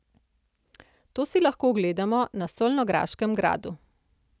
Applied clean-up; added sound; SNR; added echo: none; none; none; none.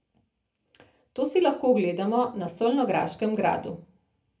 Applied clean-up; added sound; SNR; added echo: none; none; none; reverberation time 0.3 s.